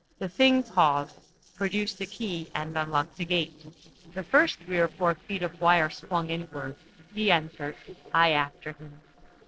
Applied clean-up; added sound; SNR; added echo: neural separator model SepFormer DNS4.